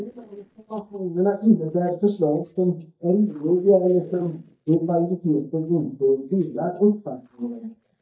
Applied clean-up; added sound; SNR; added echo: neural mask model DeepFilterNet 3.